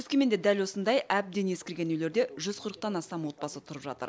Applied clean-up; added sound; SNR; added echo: none; none; none; none.